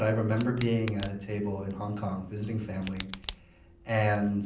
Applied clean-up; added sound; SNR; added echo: none; Tick; 10 dB; reverberation time 0.6 s.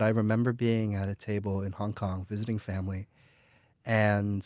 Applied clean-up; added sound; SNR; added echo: none; none; none; none.